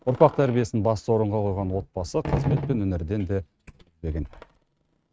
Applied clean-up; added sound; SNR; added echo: neural mask model RNNoise.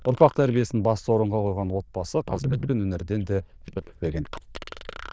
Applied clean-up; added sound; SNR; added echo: neural diffusion model UNIVERSE++.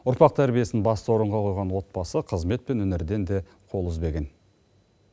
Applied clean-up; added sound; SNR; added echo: none; none; none; none.